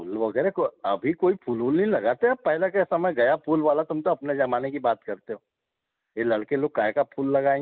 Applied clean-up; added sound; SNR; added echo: none; none; none; none.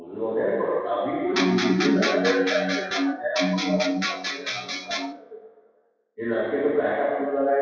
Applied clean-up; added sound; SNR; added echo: classical method WPE with log-MMSE.